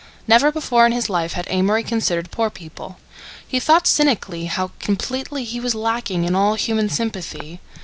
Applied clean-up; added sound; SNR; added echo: none; none; none; none.